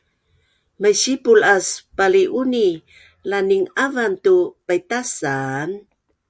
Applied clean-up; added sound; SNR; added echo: none; none; none; none.